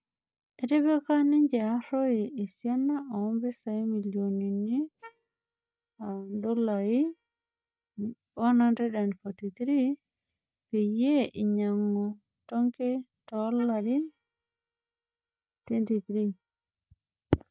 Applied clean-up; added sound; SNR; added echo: neural mask model DeepFilterNet 3.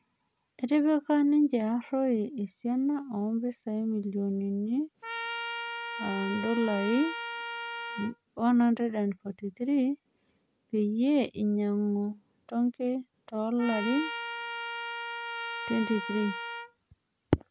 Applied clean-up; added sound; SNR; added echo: none; Trumpet; 7 dB; none.